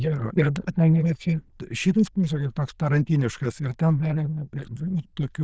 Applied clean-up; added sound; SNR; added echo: neural diffusion model UNIVERSE++.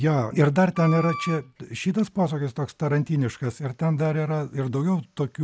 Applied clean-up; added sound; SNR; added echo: none; Wind instrument, woodwind instrument; 11 dB; none.